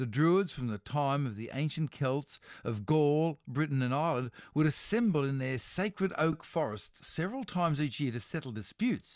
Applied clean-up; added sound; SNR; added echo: none; none; none; none.